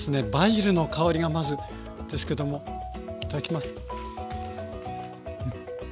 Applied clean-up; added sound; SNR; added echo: none; none; none; none.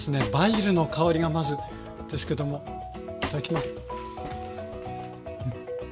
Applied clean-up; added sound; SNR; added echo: none; Train; 12 dB; reverberation time 1.0 s.